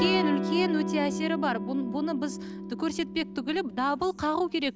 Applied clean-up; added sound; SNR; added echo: none; Electric guitar / Strum; 4 dB; none.